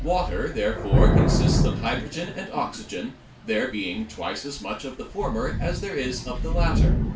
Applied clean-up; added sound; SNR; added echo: none; Thunder / Rain; -4 dB; reverberation time 0.3 s.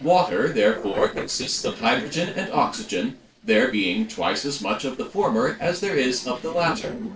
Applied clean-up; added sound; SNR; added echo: neural separator model SepFormer DNS4.